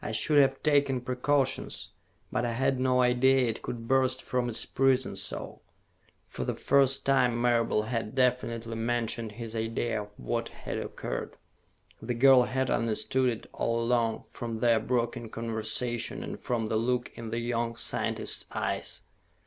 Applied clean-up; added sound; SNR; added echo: none; none; none; none.